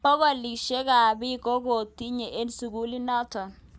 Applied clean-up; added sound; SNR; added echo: none; none; none; none.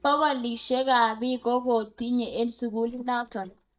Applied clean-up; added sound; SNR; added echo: neural mask model DeepFilterNet 3.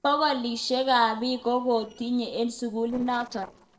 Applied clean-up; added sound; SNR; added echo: neural separator model SepFormer DNS4.